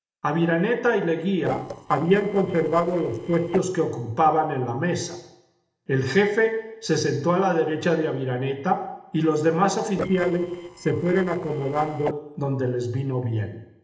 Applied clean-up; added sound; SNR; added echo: neural separator model SepFormer DNS4.